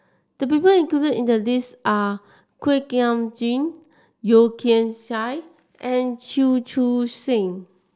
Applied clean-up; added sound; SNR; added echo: none; none; none; none.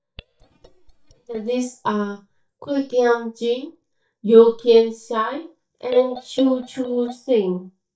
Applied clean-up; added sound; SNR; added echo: neural mask model DeepFilterNet 3.